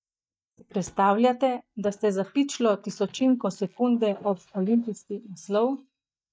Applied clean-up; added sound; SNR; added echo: neural mask model DeepFilterNet 3.